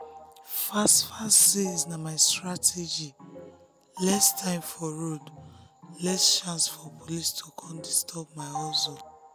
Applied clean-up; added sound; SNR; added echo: none; Organ; 16 dB; none.